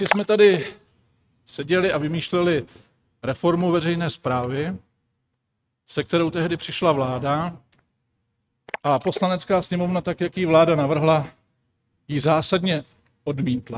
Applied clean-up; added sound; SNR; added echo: neural mask model RNNoise.